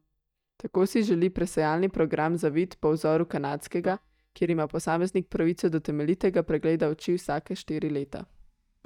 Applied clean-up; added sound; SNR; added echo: neural mask model DeepFilterNet 3.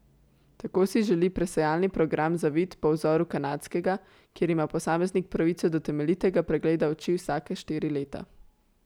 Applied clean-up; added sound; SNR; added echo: none; none; none; none.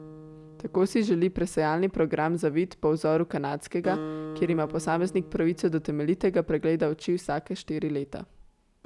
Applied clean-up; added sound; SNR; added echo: none; Acoustic guitar; 16 dB; none.